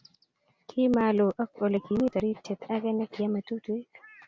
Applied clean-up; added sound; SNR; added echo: none; none; none; none.